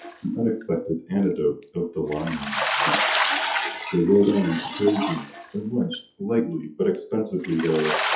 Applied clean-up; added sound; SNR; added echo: classical method WPE with log-MMSE.